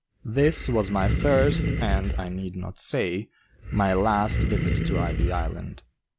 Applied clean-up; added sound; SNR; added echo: none; Animal; 1 dB; none.